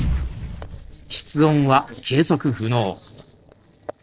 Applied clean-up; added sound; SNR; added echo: neural separator model SepFormer DNS4.